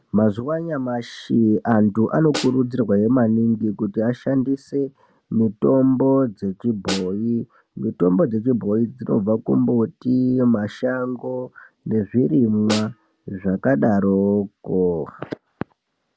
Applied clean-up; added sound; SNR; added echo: none; Snare drum; 15 dB; none.